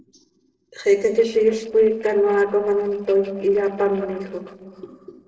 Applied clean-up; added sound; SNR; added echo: neural separator model SepFormer DNS4.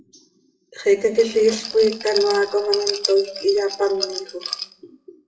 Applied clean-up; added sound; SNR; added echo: classical method WPE with log-MMSE.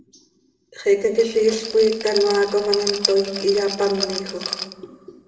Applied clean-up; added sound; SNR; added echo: none; Rattle; 8 dB; reverberation time 2.1 s.